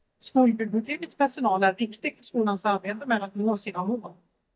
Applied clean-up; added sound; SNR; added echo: neural mask model DeepFilterNet 3.